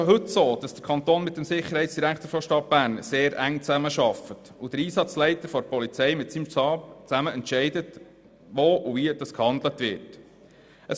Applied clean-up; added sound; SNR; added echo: none; none; none; none.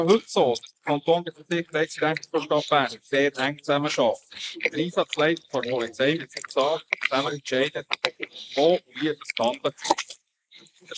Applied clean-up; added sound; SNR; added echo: neural mask model Resemble Enhance denoiser.